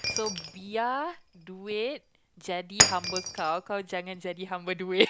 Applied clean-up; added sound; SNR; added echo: none; Shatter; 1 dB; none.